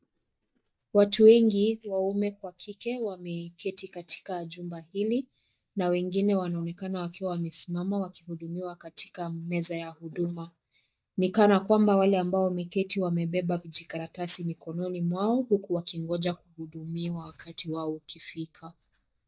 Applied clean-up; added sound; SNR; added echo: neural mask model DeepFilterNet 3.